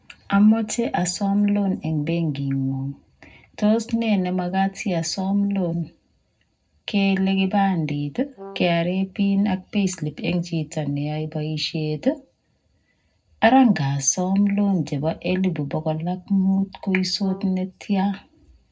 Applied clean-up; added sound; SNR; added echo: neural separator model SepFormer DNS4.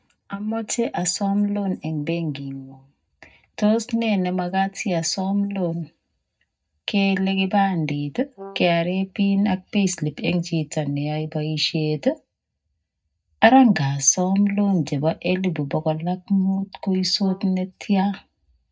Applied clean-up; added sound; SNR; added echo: neural mask model DeepFilterNet 3.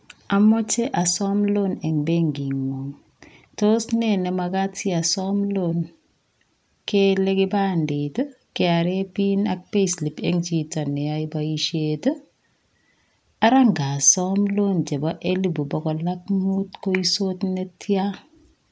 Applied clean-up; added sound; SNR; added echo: none; none; none; none.